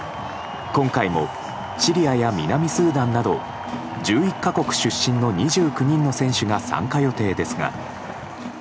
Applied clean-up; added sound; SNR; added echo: none; none; none; none.